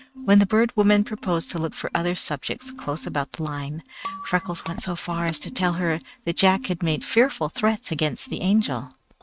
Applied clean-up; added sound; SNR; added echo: neural mask model RNNoise.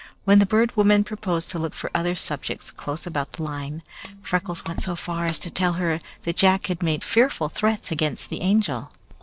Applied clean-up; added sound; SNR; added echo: neural separator model SepFormer DNS4.